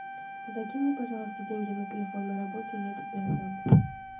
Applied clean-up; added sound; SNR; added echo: none; Wind instrument, woodwind instrument; 10 dB; reverberation time 0.3 s.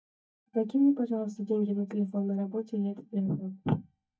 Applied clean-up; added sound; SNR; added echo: neural mask model DeepFilterNet 3.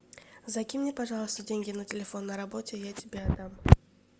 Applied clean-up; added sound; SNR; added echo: none; none; none; none.